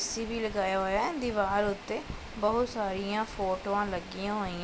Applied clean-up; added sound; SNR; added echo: none; none; none; none.